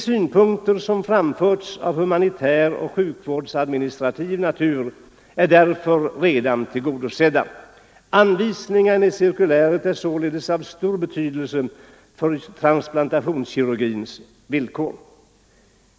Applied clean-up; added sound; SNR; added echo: none; none; none; none.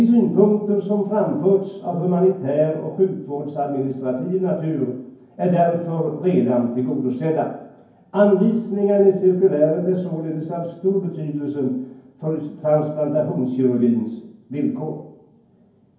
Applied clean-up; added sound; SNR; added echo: none; none; none; reverberation time 0.9 s.